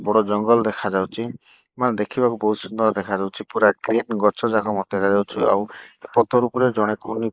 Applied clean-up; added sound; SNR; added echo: neural mask model Resemble Enhance denoiser.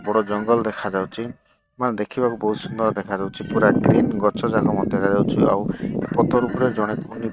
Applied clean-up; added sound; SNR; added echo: neural mask model RNNoise.